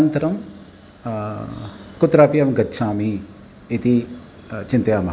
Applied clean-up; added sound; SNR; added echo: none; none; none; none.